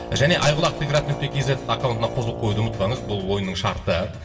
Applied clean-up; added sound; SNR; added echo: none; Brass instrument; 11 dB; reverberation time 0.8 s.